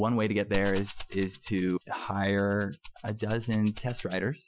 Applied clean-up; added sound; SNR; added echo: classical method Wiener filter.